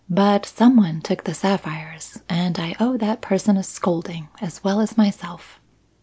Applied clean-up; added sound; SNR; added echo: none; none; none; none.